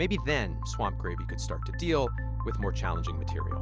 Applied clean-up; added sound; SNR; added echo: none; none; none; none.